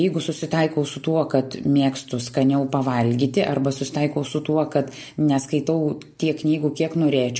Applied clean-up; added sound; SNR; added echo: none; none; none; none.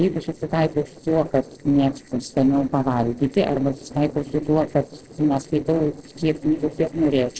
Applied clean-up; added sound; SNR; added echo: neural separator model SepFormer DNS4.